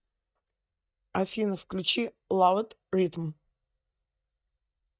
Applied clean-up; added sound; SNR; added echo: neural mask model DeepFilterNet 3.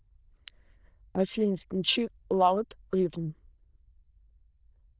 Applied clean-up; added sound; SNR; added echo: neural diffusion model UNIVERSE++.